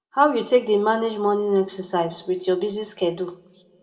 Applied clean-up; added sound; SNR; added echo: none; none; none; reverberation time 2.1 s.